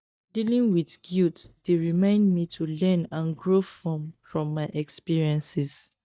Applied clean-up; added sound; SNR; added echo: neural mask model DeepFilterNet 3.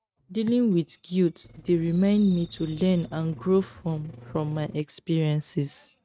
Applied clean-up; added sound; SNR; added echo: neural mask model RNNoise.